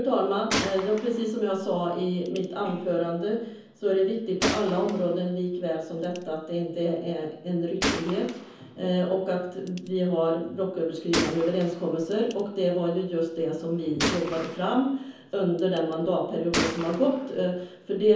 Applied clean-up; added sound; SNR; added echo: none; Gunshot, gunfire; 9 dB; reverberation time 0.7 s.